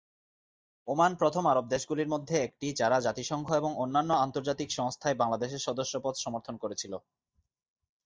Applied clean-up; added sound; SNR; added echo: neural mask model DeepFilterNet 3.